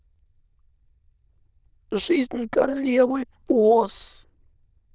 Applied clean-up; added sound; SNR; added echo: neural diffusion model UNIVERSE++.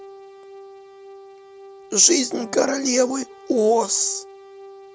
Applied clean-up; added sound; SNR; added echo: none; Wind instrument, woodwind instrument + Brass instrument; 18 dB; none.